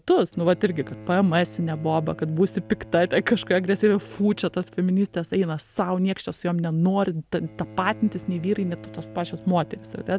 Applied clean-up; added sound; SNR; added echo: none; Bowed string instrument; 20 dB; none.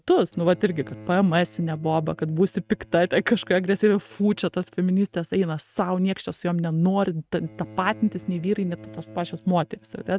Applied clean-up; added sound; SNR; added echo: neural mask model RNNoise.